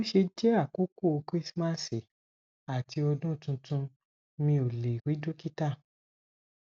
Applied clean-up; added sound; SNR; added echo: none; none; none; none.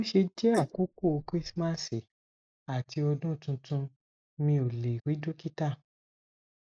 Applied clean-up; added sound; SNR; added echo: neural mask model Resemble Enhance denoiser.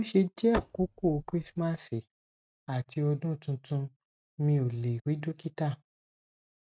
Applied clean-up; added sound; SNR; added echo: neural mask model RNNoise.